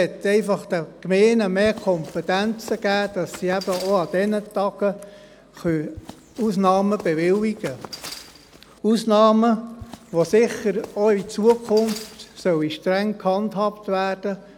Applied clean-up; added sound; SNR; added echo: none; Run; 19 dB; none.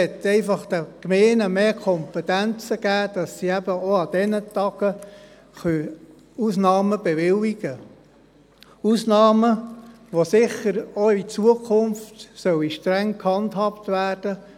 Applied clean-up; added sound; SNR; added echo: none; none; none; none.